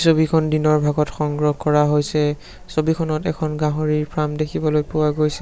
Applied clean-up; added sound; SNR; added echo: none; none; none; none.